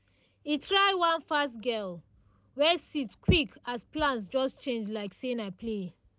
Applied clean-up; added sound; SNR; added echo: none; none; none; none.